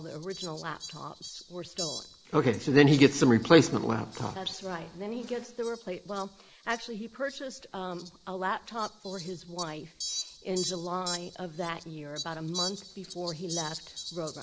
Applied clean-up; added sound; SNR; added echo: none; Fowl; 13 dB; none.